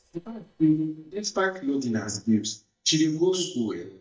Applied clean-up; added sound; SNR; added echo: neural mask model DeepFilterNet 3.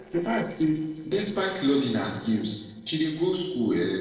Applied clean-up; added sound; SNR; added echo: neural separator model SepFormer DNS4.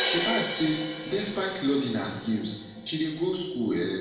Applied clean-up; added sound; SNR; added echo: none; Crash cymbal; 2 dB; reverberation time 1.2 s.